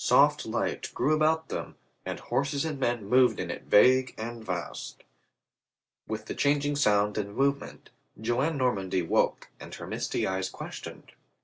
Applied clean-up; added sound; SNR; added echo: none; none; none; none.